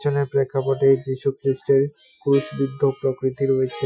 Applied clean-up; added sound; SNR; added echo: classical method Wiener filter.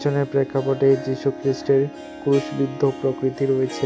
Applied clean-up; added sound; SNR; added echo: none; Harp; 13 dB; none.